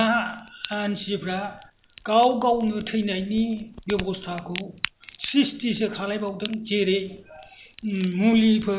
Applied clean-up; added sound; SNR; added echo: none; Crack; 17 dB; none.